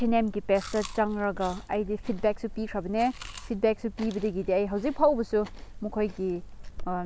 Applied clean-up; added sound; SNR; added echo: none; Chewing, mastication; 10 dB; none.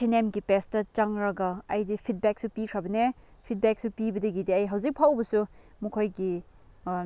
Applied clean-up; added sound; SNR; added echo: none; none; none; none.